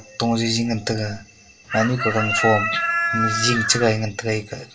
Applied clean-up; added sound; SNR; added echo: none; Chicken, rooster; 1 dB; reverberation time 0.2 s.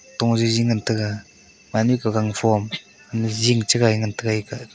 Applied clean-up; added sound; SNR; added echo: none; none; none; none.